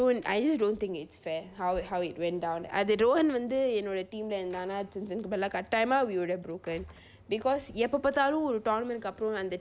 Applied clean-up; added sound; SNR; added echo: none; none; none; none.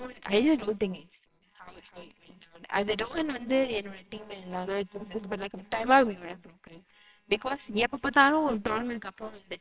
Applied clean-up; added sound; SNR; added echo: neural separator model SepFormer WHAMR!.